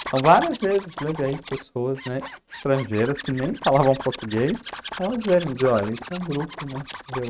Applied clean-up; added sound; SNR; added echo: neural mask model RNNoise.